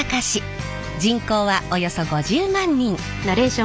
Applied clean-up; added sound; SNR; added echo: none; none; none; none.